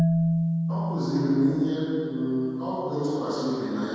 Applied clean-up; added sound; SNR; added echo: none; Marimba, xylophone; 2 dB; reverberation time 2.1 s.